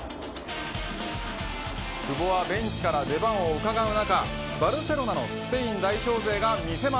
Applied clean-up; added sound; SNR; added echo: none; none; none; none.